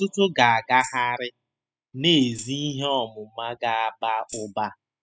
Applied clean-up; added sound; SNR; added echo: classical method spectral subtraction.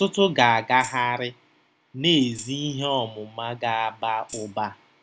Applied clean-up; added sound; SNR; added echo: none; Tambourine; 18 dB; none.